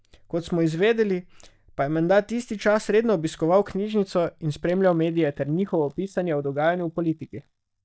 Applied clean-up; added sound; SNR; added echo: neural mask model DeepFilterNet 3.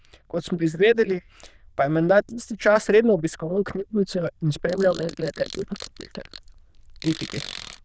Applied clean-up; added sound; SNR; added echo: neural diffusion model UNIVERSE++.